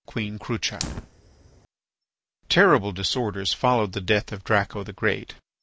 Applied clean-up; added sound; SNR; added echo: none; Fire; 18 dB; none.